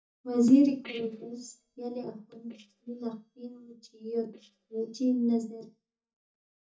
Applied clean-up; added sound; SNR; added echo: neural mask model DeepFilterNet 3.